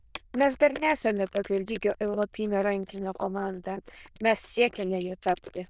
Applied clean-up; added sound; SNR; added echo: neural diffusion model UNIVERSE++.